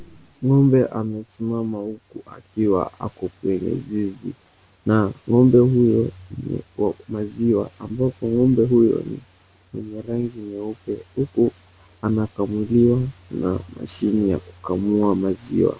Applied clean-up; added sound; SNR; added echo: none; none; none; none.